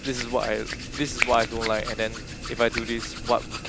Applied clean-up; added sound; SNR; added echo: none; Hands; 5 dB; none.